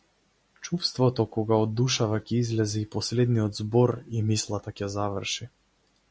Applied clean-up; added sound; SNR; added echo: none; none; none; none.